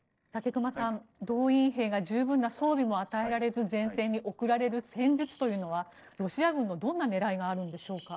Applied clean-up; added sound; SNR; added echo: neural separator model SepFormer DNS4.